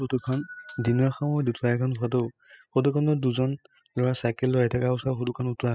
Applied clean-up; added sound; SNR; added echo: classical method spectral subtraction.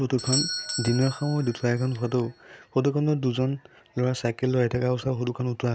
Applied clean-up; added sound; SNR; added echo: none; Doorbell; 11 dB; none.